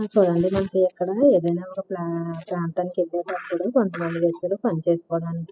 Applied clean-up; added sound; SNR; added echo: classical method spectral subtraction.